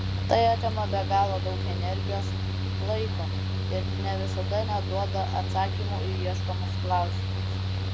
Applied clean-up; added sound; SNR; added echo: none; Mechanical fan; -3 dB; none.